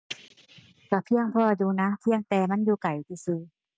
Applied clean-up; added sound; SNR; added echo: none; none; none; none.